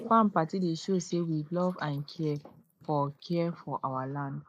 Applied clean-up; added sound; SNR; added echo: neural mask model Resemble Enhance denoiser.